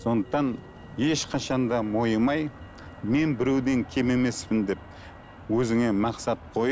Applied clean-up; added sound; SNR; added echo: none; Motor vehicle (road); 18 dB; none.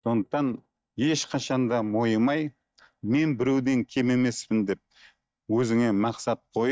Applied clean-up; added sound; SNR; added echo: neural mask model DeepFilterNet 3.